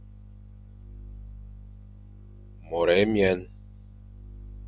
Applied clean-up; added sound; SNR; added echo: none; none; none; none.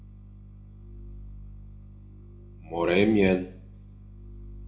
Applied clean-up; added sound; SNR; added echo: none; none; none; reverberation time 0.4 s.